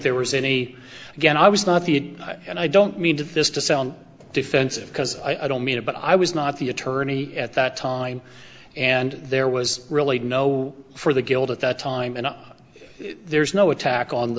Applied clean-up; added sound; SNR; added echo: none; none; none; none.